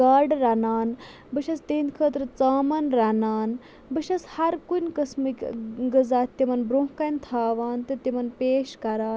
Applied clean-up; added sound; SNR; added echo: none; none; none; none.